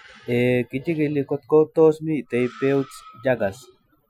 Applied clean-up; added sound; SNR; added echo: classical method Wiener filter.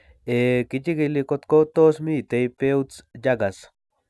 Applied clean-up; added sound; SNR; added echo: none; none; none; none.